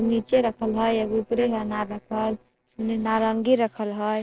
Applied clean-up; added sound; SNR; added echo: neural separator model SepFormer DNS4.